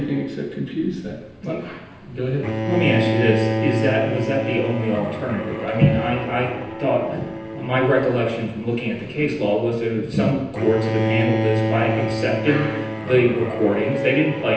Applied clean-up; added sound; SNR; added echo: none; Bowed string instrument; 4 dB; reverberation time 0.9 s.